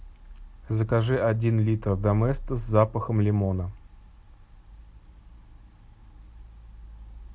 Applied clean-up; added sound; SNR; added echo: none; none; none; none.